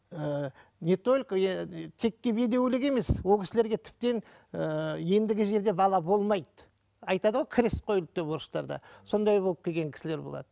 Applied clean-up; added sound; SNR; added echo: none; none; none; none.